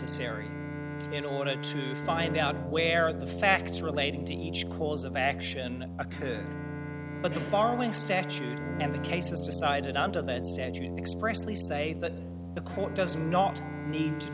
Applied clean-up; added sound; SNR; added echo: none; Bowed string instrument + Brass instrument; 4 dB; none.